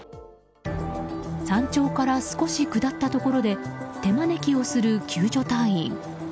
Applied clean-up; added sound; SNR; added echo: none; none; none; none.